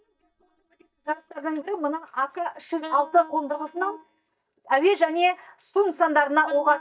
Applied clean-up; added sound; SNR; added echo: neural mask model DeepFilterNet 3.